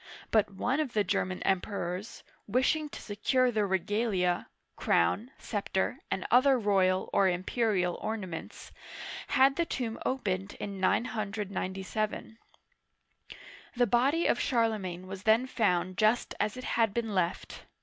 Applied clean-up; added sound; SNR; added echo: none; none; none; none.